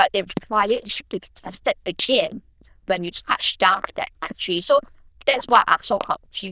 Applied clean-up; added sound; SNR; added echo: neural diffusion model UNIVERSE++.